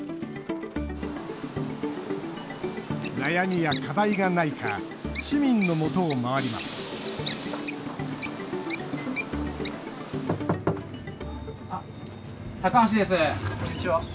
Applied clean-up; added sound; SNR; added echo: none; Bird; -3 dB; none.